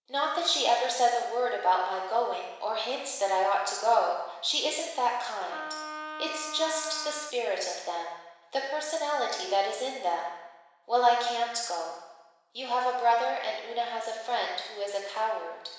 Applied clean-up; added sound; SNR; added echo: none; Wind instrument, woodwind instrument; 10 dB; reverberation time 1.0 s.